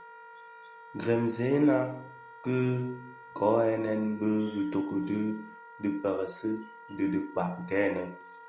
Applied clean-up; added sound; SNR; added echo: none; Wind instrument, woodwind instrument; 19 dB; none.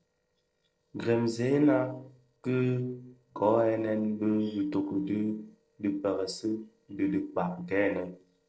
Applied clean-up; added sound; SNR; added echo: neural separator model SepFormer DNS4.